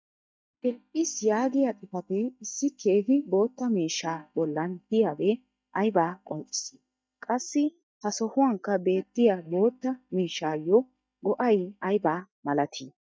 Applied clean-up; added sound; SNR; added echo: neural mask model DeepFilterNet 3.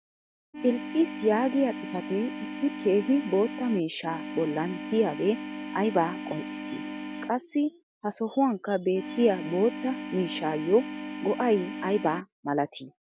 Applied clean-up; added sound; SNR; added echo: none; Organ; 8 dB; none.